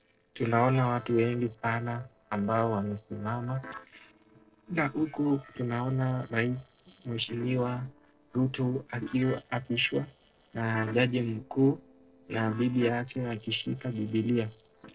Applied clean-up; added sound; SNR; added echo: neural separator model SepFormer DNS4.